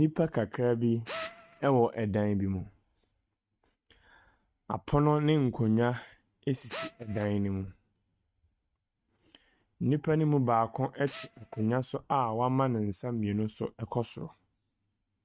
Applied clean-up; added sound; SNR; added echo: neural mask model RNNoise.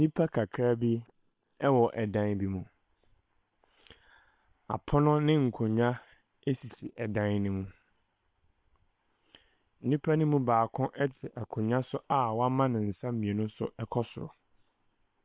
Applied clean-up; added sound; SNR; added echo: neural separator model SepFormer WHAM!.